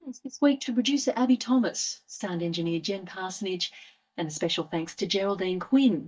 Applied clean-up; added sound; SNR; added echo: neural mask model DeepFilterNet 3.